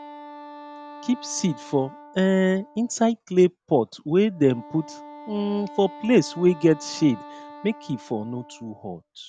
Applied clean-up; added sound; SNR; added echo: none; Wind instrument, woodwind instrument; 19 dB; none.